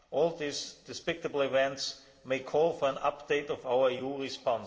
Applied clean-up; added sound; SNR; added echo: none; none; none; reverberation time 1.6 s.